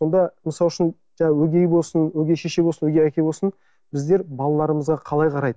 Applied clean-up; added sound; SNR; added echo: none; none; none; none.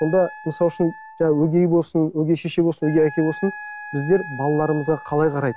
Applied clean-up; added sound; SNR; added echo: none; Wind instrument, woodwind instrument; 17 dB; none.